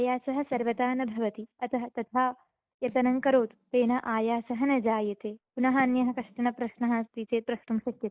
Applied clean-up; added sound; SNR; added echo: neural mask model DeepFilterNet 3.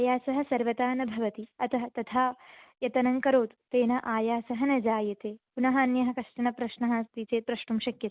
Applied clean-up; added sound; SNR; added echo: none; none; none; none.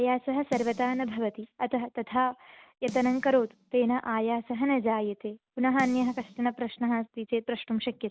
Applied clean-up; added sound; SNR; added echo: none; Snare drum; 19 dB; none.